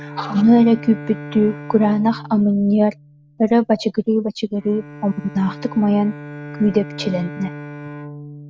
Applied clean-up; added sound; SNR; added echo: none; Bowed string instrument; 15 dB; none.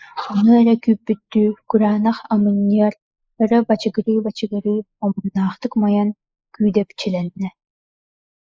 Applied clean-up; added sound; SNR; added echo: neural mask model Resemble Enhance denoiser.